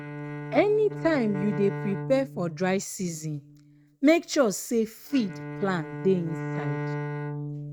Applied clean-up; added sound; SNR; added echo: neural mask model RNNoise.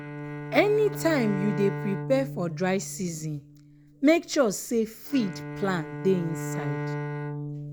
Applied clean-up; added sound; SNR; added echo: none; Bowed string instrument; 7 dB; none.